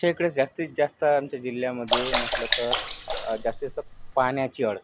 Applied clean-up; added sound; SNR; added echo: none; Sink (filling or washing) / Water / Splash, splatter; 0 dB; none.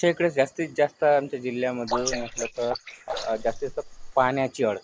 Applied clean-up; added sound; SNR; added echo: neural mask model Resemble Enhance denoiser.